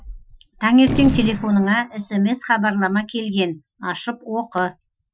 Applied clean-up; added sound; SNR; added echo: classical method Wiener filter.